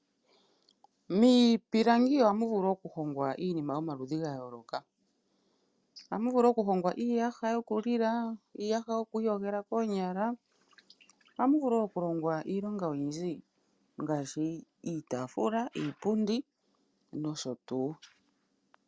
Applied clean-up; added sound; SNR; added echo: none; none; none; none.